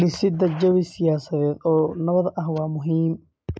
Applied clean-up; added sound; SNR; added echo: none; none; none; none.